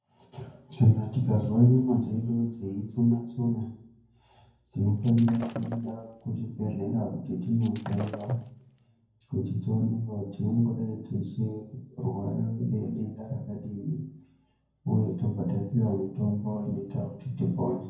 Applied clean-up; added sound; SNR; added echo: none; Shatter; 15 dB; reverberation time 0.9 s.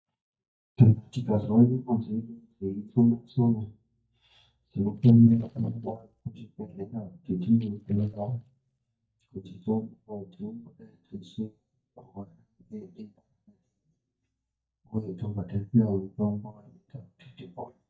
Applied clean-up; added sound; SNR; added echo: neural mask model DeepFilterNet 3.